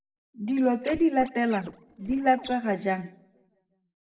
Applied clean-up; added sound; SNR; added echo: neural separator model SepFormer DNS4.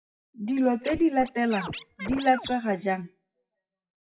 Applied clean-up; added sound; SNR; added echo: classical method WPE with log-MMSE.